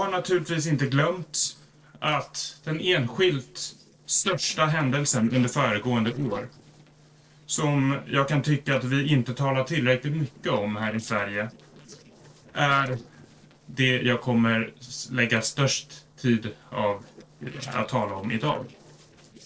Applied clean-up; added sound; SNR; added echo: neural separator model SepFormer DNS4.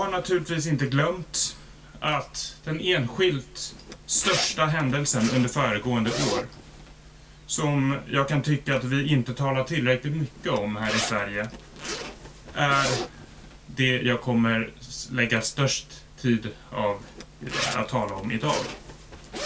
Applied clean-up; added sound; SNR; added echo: none; Zipper (clothing); 11 dB; reverberation time 0.2 s.